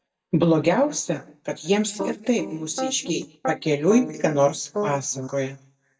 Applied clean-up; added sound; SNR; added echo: neural mask model DeepFilterNet 3.